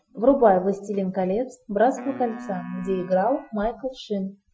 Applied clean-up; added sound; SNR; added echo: classical method Wiener filter.